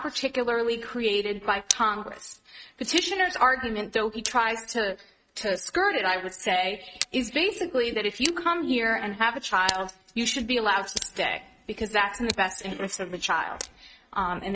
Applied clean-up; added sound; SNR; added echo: neural mask model RNNoise.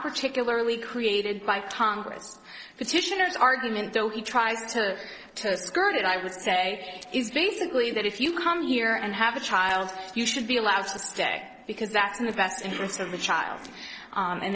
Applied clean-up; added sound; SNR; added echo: neural separator model SepFormer DNS4.